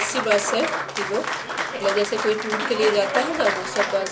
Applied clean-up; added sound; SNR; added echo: none; Applause; 3 dB; reverberation time 0.2 s.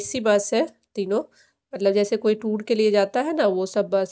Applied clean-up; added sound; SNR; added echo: none; none; none; none.